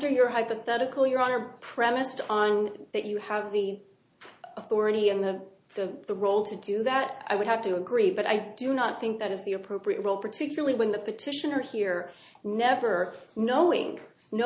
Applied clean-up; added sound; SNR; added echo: none; none; none; none.